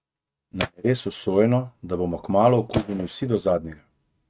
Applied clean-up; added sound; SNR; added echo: neural mask model RNNoise.